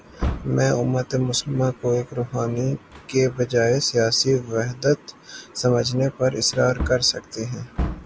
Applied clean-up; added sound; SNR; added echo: none; Wood; 12 dB; none.